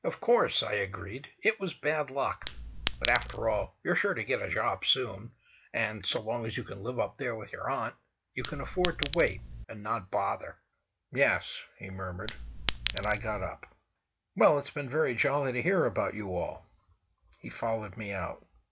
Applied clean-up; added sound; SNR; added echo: none; Chink, clink; -1 dB; none.